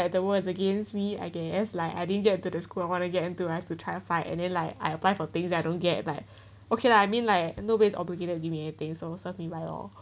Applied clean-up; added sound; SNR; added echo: none; none; none; none.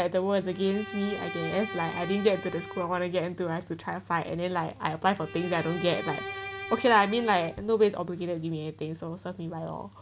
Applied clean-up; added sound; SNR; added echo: none; Bowed string instrument; 10 dB; none.